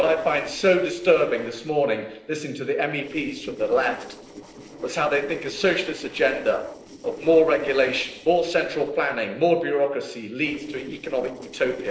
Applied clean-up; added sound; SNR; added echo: neural separator model SepFormer DNS4.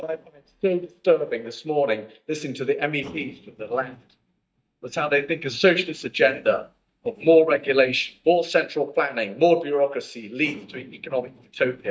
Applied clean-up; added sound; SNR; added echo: neural mask model DeepFilterNet 3.